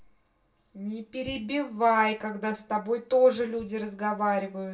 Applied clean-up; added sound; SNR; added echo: none; none; none; reverberation time 0.2 s.